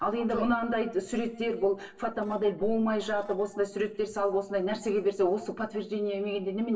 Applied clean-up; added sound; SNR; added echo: neural separator model SepFormer DNS4.